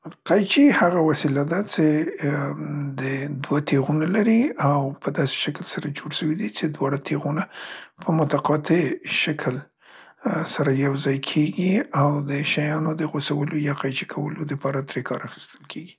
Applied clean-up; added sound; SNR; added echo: none; none; none; none.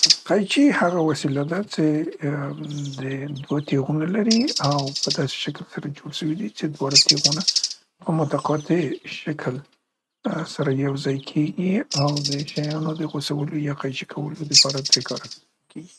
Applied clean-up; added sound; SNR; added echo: neural mask model RNNoise.